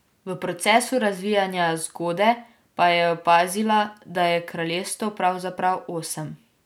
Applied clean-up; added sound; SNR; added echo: none; none; none; none.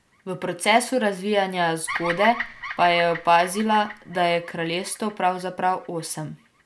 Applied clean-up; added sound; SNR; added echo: none; Bird vocalization, bird call, bird song; 13 dB; none.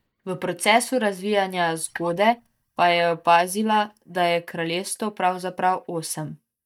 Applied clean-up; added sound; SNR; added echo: neural mask model DeepFilterNet 3.